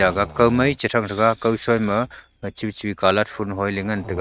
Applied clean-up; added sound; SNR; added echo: neural mask model RNNoise.